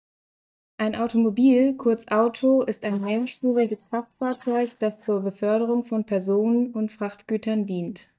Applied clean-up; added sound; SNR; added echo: neural mask model DeepFilterNet 3.